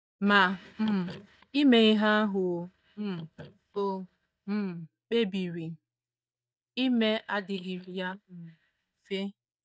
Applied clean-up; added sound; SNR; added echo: neural mask model DeepFilterNet 3.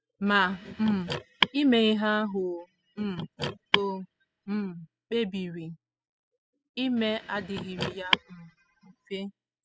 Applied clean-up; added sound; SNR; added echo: classical method spectral subtraction.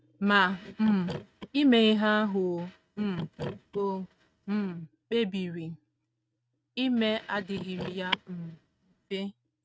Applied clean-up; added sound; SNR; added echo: neural mask model RNNoise.